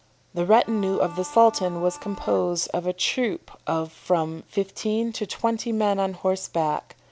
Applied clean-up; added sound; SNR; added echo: none; Bowed string instrument; 16 dB; none.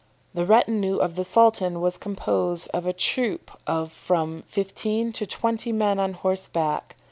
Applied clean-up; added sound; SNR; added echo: none; none; none; none.